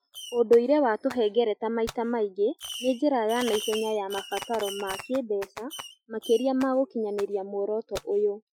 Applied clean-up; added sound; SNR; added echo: classical method Wiener filter.